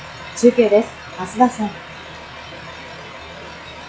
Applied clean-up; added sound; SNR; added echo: classical method log-MMSE.